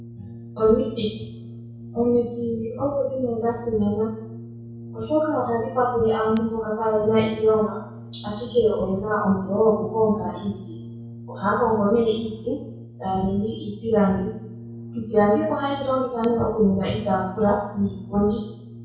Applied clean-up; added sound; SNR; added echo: none; Brass instrument; 15 dB; reverberation time 0.6 s.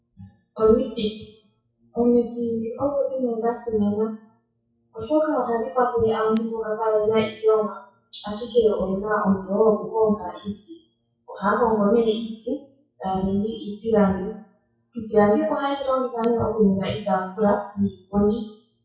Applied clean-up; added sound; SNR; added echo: classical method WPE with log-MMSE.